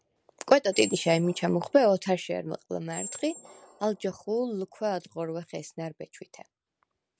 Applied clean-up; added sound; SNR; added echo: none; Squeak; 15 dB; none.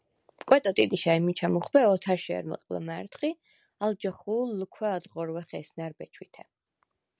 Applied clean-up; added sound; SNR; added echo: none; none; none; none.